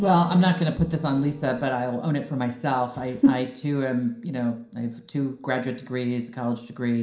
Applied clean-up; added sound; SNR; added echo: neural separator model SepFormer DNS4.